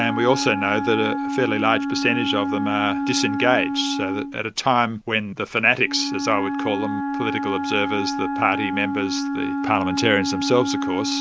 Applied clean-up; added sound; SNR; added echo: none; Wind instrument, woodwind instrument; 3 dB; none.